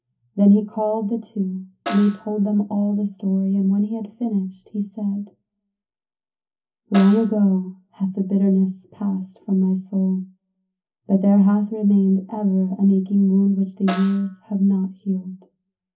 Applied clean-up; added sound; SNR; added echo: none; Snare drum; 15 dB; reverberation time 0.3 s.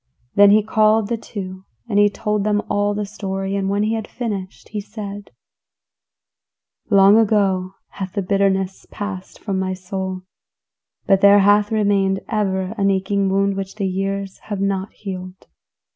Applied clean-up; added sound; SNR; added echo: none; none; none; none.